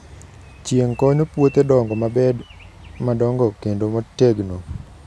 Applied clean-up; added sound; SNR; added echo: none; none; none; none.